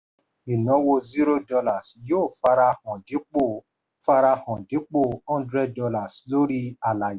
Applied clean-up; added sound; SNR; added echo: none; none; none; none.